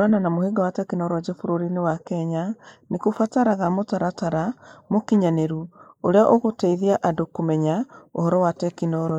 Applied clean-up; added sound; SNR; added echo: neural mask model Resemble Enhance denoiser.